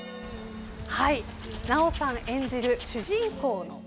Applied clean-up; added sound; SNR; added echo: none; Wild animals; 11 dB; none.